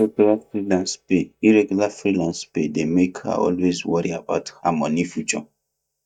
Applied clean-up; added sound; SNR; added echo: neural mask model DeepFilterNet 3.